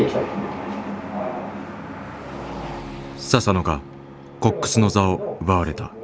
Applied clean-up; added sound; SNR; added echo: none; Bowed string instrument + Car passing by; 16 dB; none.